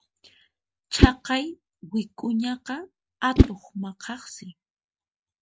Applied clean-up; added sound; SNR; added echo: none; Whoosh, swoosh, swish; -5 dB; none.